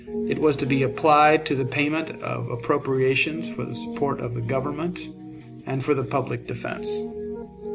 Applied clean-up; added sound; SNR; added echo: none; Piano; 10 dB; none.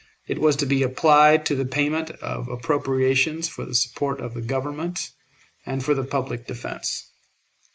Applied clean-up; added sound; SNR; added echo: neural mask model Resemble Enhance denoiser.